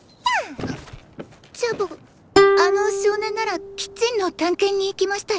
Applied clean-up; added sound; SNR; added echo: none; Plucked string instrument; -2 dB; none.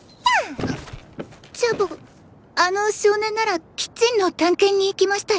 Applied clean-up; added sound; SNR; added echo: none; none; none; none.